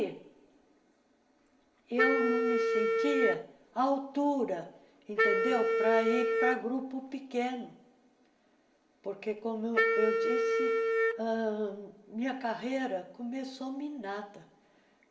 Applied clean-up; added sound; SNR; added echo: none; Wind instrument, woodwind instrument; -5 dB; reverberation time 0.9 s.